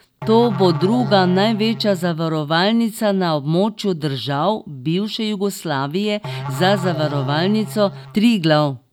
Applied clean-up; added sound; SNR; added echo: none; Musical instrument; 10 dB; none.